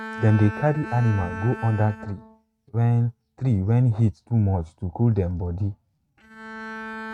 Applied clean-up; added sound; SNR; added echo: neural mask model RNNoise.